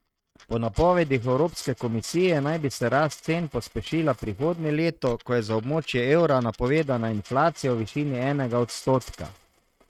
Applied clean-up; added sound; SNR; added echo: neural mask model RNNoise.